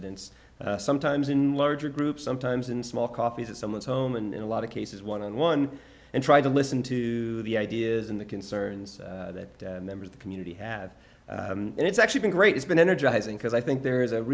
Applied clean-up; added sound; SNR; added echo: none; none; none; none.